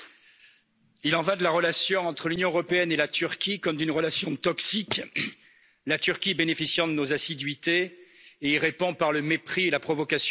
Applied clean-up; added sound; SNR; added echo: none; none; none; none.